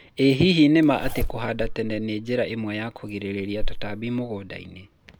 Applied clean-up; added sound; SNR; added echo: none; Zipper (clothing); 7 dB; none.